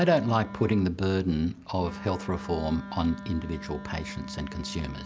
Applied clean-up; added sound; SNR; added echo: none; Wind instrument, woodwind instrument; 13 dB; none.